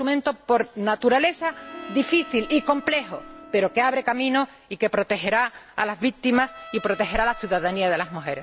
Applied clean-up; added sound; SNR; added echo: none; Harp + Trumpet; 19 dB; none.